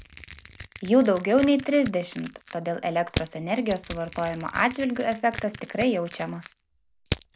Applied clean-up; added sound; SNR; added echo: none; Crushing; 14 dB; none.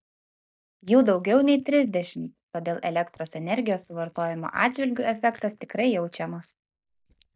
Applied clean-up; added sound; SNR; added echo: neural mask model DeepFilterNet 3.